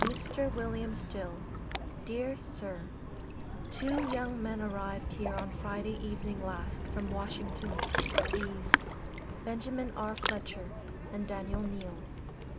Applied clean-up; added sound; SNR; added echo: none; Ocean; -2 dB; none.